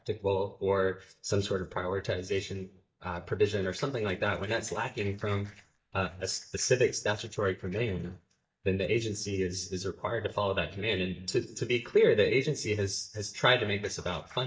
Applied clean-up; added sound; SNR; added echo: neural mask model DeepFilterNet 3.